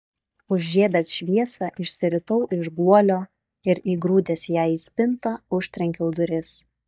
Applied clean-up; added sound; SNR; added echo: neural mask model DeepFilterNet 3.